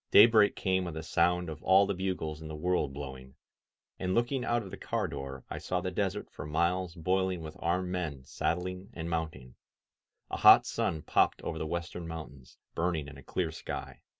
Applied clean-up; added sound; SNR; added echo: none; none; none; none.